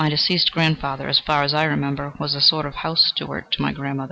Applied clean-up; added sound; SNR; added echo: none; none; none; none.